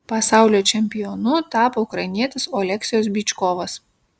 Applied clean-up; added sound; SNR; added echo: none; none; none; none.